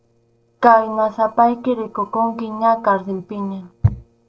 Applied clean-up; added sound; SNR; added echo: neural separator model SepFormer DNS4.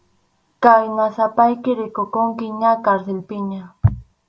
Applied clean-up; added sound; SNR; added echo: none; none; none; none.